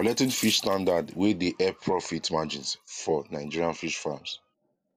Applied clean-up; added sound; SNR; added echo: none; Sink (filling or washing) / Water tap, faucet; 18 dB; none.